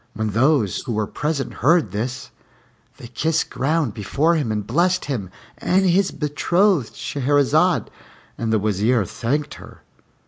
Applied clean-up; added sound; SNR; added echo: neural mask model Resemble Enhance denoiser.